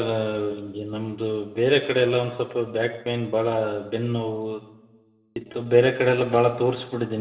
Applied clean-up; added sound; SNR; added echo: none; none; none; reverberation time 1.6 s.